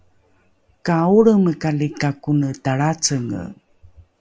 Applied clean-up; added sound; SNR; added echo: none; none; none; none.